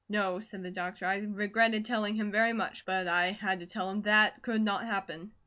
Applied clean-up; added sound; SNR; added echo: none; none; none; none.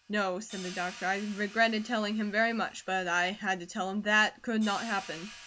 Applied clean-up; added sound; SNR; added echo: none; Hi-hat; 18 dB; none.